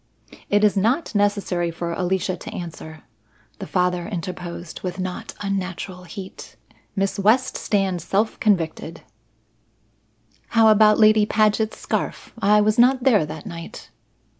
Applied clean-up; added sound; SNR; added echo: none; none; none; none.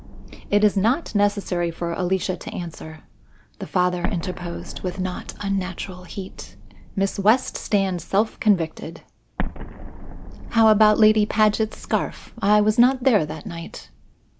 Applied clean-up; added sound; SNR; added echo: none; Explosion; 12 dB; none.